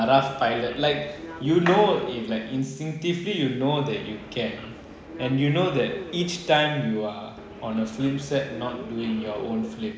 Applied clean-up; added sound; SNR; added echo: none; Subway, metro, underground; 14 dB; none.